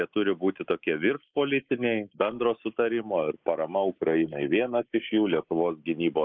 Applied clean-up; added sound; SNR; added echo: neural mask model Resemble Enhance denoiser.